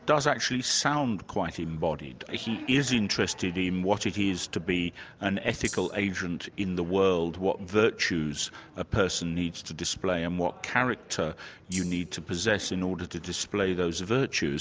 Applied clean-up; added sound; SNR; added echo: none; Rattle (instrument); 13 dB; none.